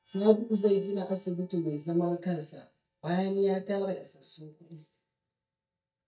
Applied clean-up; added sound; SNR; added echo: neural mask model DeepFilterNet 3.